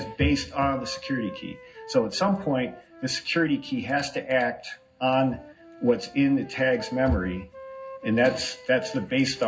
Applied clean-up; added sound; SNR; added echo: none; Wind instrument, woodwind instrument; 18 dB; reverberation time 0.4 s.